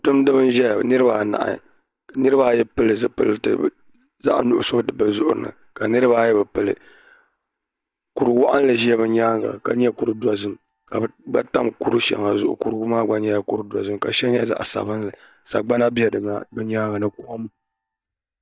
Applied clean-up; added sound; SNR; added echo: neural mask model DeepFilterNet 3.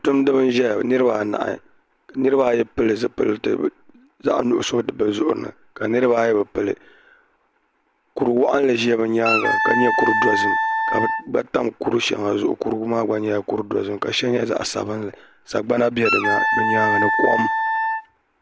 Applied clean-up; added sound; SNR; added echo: none; Wind instrument, woodwind instrument; -1 dB; none.